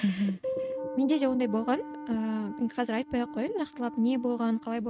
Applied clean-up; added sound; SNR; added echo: neural mask model RNNoise.